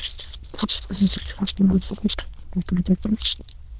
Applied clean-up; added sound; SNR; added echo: neural diffusion model UNIVERSE++.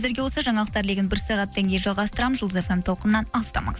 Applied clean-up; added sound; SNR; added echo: none; none; none; none.